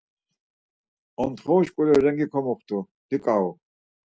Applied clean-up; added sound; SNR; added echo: none; none; none; none.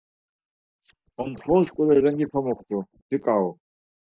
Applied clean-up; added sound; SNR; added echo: neural mask model DeepFilterNet 3.